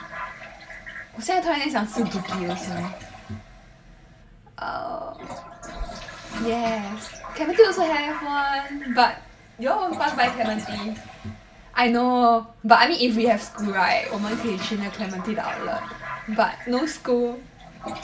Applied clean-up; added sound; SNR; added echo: none; Toilet flush; 13 dB; reverberation time 0.2 s.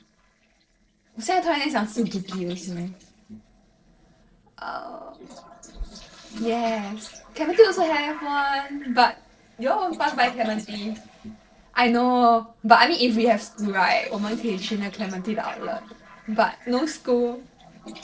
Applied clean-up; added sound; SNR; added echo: neural separator model SepFormer DNS4.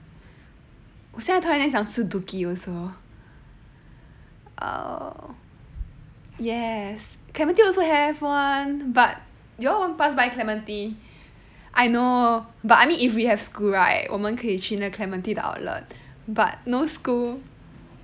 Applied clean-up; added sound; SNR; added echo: none; none; none; none.